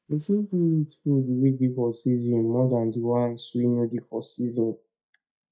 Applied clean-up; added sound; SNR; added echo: neural mask model DeepFilterNet 3.